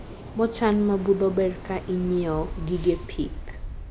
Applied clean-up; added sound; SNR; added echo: none; Waves, surf; 10 dB; none.